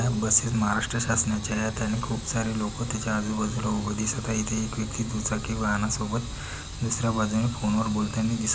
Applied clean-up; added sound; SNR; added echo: none; none; none; none.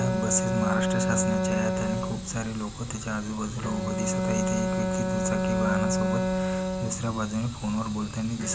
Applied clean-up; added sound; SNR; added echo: none; Bowed string instrument; -1 dB; none.